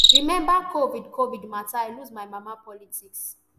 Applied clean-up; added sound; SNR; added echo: none; Cricket; -2 dB; none.